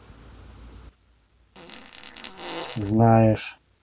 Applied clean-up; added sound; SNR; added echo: none; Fart; 14 dB; none.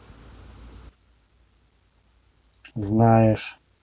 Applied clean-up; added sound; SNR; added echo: none; none; none; none.